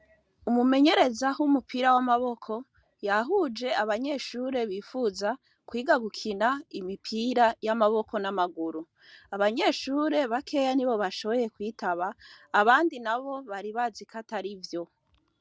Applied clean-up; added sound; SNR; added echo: none; none; none; none.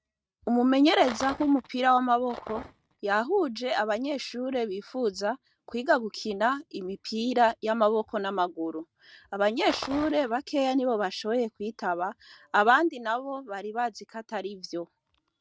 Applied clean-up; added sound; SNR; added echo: neural mask model RNNoise.